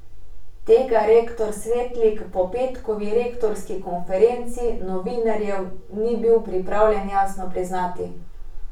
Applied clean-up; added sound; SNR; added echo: none; none; none; reverberation time 0.3 s.